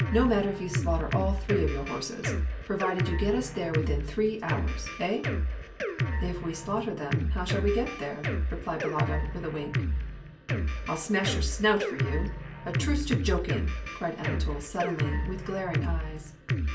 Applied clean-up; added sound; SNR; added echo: none; Drum kit; -1 dB; reverberation time 0.3 s.